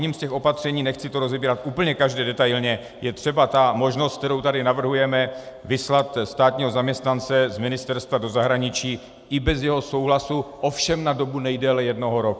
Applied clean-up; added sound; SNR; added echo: none; none; none; none.